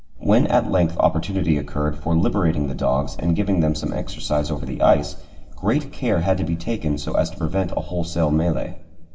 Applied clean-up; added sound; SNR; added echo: none; none; none; reverberation time 0.7 s.